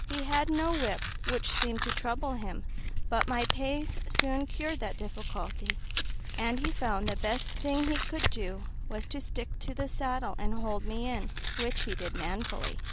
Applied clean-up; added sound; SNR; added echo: none; Tearing; -3 dB; none.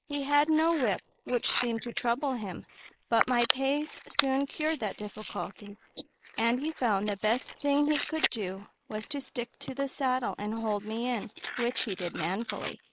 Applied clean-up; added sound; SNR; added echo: neural mask model Resemble Enhance denoiser.